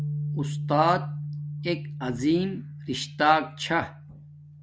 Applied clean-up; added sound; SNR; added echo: none; Bass guitar; 7 dB; none.